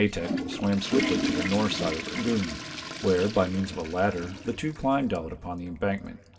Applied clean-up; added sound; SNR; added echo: none; Toilet flush / Water; 6 dB; reverberation time 1.1 s.